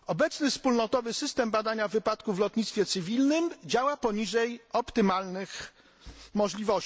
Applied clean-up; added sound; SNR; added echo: none; none; none; none.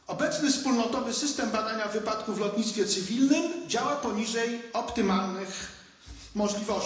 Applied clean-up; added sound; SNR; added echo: none; none; none; reverberation time 1.0 s.